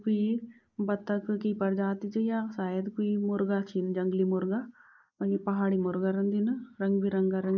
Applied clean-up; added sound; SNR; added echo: neural mask model Resemble Enhance denoiser.